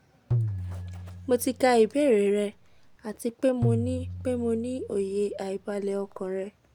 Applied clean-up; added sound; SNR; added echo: none; Tabla; 6 dB; none.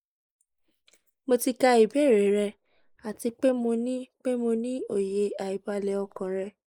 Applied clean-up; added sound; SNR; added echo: neural mask model Resemble Enhance denoiser.